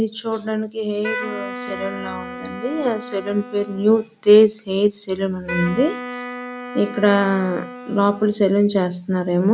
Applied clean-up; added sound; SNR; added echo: none; Wind instrument, woodwind instrument; 12 dB; none.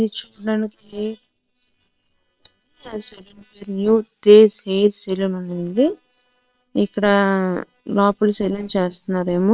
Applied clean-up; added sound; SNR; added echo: neural separator model SepFormer WHAM!.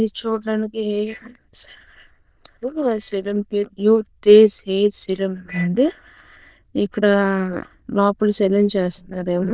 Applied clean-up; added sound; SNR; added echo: neural diffusion model UNIVERSE++.